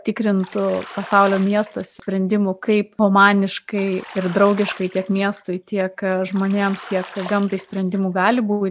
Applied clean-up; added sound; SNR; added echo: none; Bathtub (filling or washing); 19 dB; none.